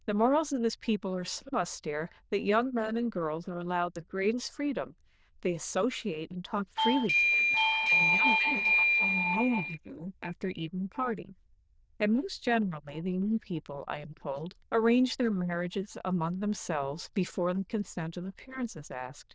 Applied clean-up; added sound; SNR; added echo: neural diffusion model UNIVERSE++.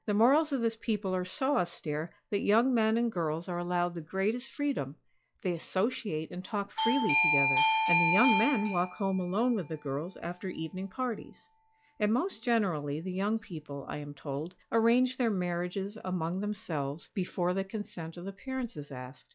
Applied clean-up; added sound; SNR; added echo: classical method log-MMSE.